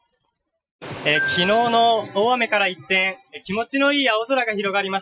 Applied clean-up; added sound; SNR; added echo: classical method Wiener filter.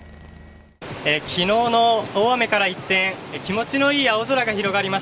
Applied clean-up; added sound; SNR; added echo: none; none; none; none.